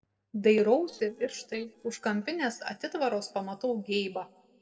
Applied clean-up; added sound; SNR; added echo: neural separator model SepFormer DNS4.